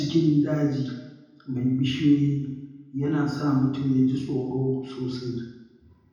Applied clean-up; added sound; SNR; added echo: none; none; none; reverberation time 0.9 s.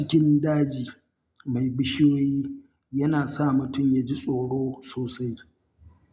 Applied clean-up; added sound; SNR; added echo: none; none; none; none.